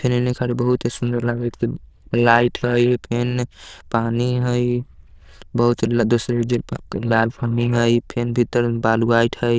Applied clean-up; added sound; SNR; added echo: neural diffusion model UNIVERSE++.